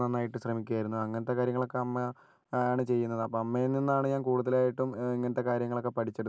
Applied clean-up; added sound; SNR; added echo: none; none; none; none.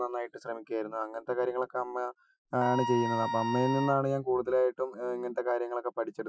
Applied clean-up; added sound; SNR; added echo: classical method Wiener filter.